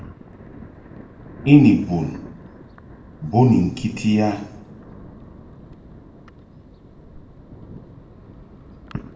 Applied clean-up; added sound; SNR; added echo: none; Thunder; 19 dB; reverberation time 0.5 s.